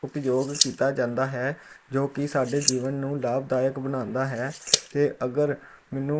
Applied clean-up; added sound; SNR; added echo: neural mask model Resemble Enhance denoiser.